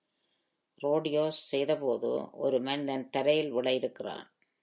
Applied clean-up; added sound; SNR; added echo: none; none; none; none.